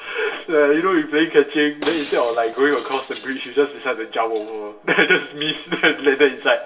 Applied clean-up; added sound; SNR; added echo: none; Shatter; 18 dB; reverberation time 0.2 s.